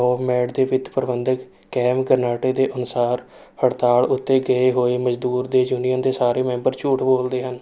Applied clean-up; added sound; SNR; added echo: none; none; none; none.